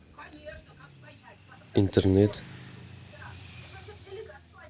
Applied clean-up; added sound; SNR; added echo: none; Motorcycle / Traffic noise, roadway noise; 18 dB; none.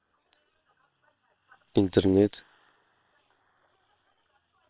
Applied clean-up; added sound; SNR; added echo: neural separator model SepFormer WHAM!.